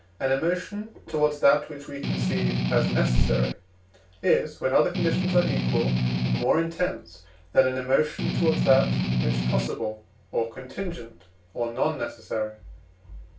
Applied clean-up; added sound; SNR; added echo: none; Strum; -2 dB; reverberation time 0.2 s.